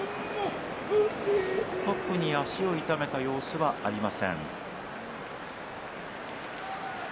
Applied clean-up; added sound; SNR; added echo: none; none; none; none.